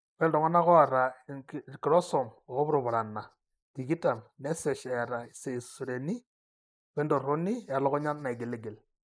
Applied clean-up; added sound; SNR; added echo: neural mask model Resemble Enhance denoiser.